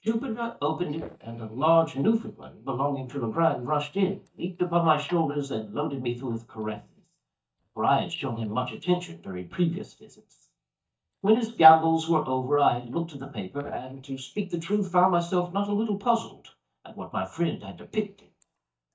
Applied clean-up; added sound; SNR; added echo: neural mask model DeepFilterNet 3.